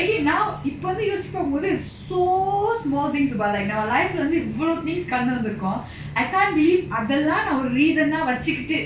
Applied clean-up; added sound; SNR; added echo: none; none; none; none.